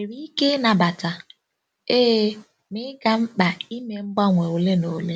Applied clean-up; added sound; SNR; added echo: none; none; none; none.